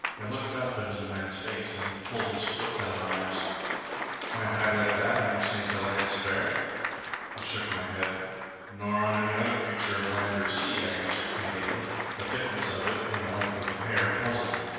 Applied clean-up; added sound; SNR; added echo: none; Applause / Cheering; 4 dB; reverberation time 1.9 s.